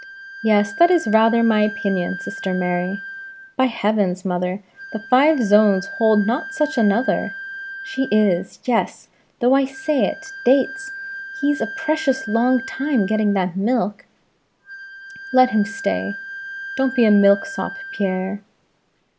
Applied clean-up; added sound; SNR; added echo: none; Wind instrument, woodwind instrument; 13 dB; none.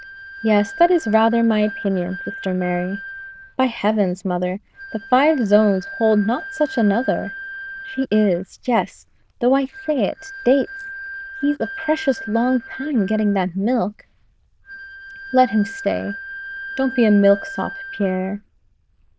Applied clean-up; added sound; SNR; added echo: neural diffusion model UNIVERSE++.